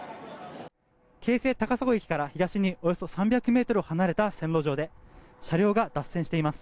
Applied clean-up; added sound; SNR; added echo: none; none; none; none.